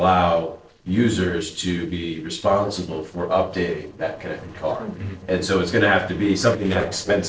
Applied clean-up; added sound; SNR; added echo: neural separator model SepFormer DNS4.